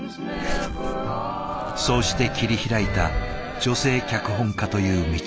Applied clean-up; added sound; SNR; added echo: none; Zipper (clothing); 7 dB; none.